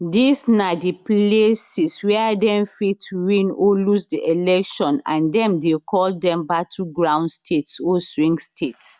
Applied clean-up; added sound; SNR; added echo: none; none; none; none.